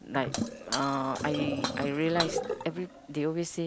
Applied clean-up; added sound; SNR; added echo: none; Sink (filling or washing) + Shatter; 4 dB; none.